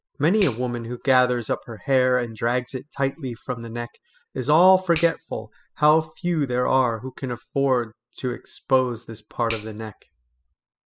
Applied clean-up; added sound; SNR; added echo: classical method spectral subtraction.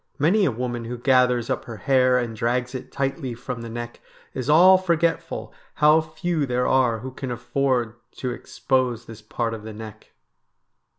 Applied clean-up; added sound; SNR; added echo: none; none; none; none.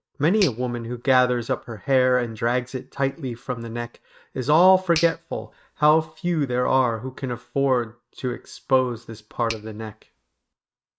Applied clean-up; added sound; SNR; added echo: neural mask model RNNoise.